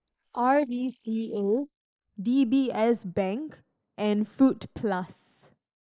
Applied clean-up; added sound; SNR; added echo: neural mask model Resemble Enhance denoiser.